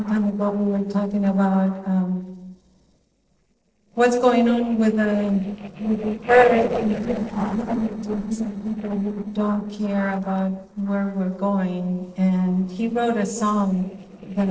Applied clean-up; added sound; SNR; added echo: neural separator model SepFormer DNS4.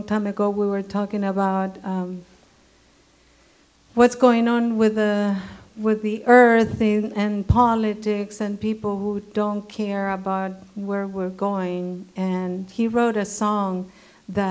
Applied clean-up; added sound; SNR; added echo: none; none; none; none.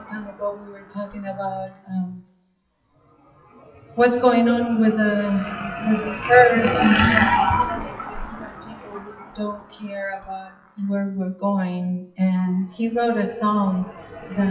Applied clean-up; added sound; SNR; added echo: classical method WPE with log-MMSE.